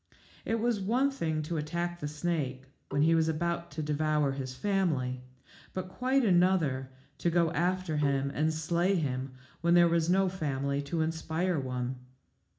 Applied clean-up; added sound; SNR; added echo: none; Marimba, xylophone; 16 dB; reverberation time 0.4 s.